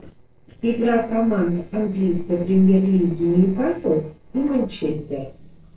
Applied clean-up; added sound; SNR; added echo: neural separator model SepFormer DNS4.